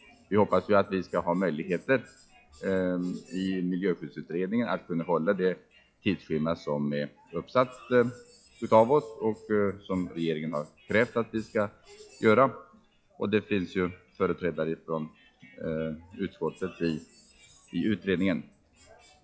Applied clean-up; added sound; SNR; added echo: classical method log-MMSE.